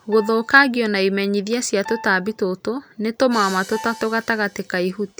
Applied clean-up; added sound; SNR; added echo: none; Piano + Crash cymbal; 19 dB; none.